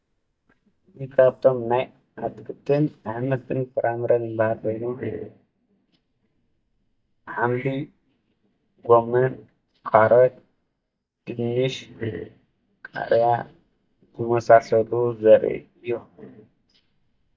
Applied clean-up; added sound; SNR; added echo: neural mask model DeepFilterNet 3.